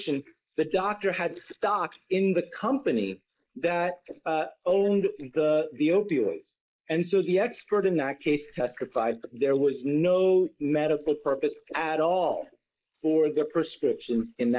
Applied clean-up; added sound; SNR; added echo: neural mask model Resemble Enhance denoiser.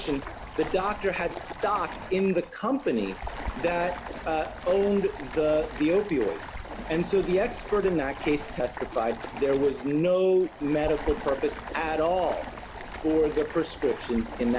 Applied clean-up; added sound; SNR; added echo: none; Stream; 11 dB; none.